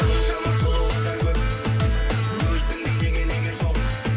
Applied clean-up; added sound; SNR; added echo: none; none; none; none.